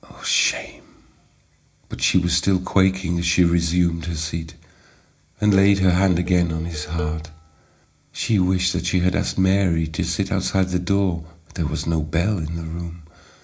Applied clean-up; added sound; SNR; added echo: none; Dishes, pots, and pans; 16 dB; reverberation time 0.4 s.